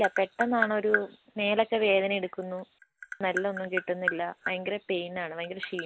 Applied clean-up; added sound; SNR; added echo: none; Tap; 7 dB; none.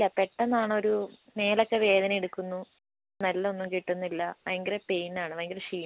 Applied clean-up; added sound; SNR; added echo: none; none; none; none.